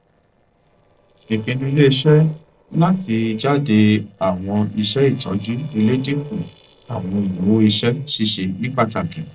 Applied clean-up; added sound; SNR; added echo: neural separator model SepFormer DNS4.